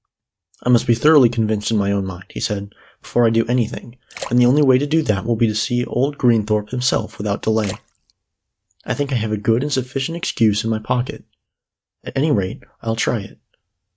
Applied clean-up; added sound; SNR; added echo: neural mask model RNNoise.